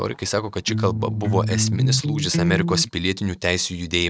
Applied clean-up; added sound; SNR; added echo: neural mask model RNNoise.